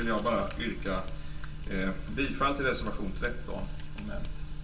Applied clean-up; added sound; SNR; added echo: none; Mechanisms; 14 dB; reverberation time 0.3 s.